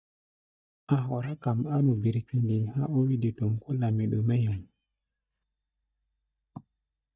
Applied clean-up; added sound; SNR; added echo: neural mask model DeepFilterNet 3.